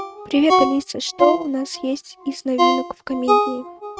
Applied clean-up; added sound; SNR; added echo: neural mask model RNNoise.